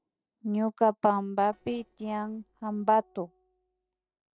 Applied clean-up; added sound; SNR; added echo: neural separator model SepFormer DNS4.